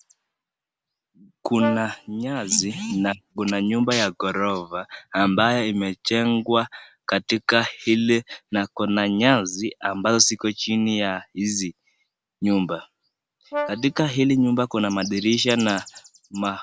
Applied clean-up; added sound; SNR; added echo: none; Brass instrument; 11 dB; none.